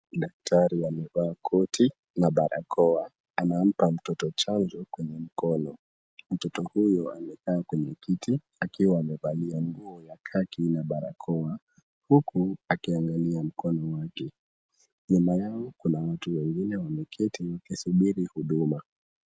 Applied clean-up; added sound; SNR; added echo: none; none; none; none.